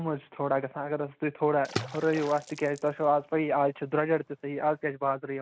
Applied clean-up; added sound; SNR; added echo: none; Water / Splash, splatter; 14 dB; none.